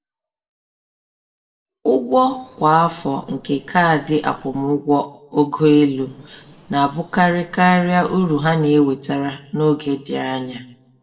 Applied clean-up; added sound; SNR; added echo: neural separator model SepFormer DNS4.